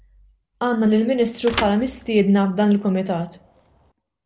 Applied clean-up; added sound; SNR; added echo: none; Thump, thud; 14 dB; none.